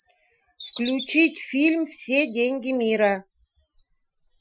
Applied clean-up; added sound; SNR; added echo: classical method Wiener filter.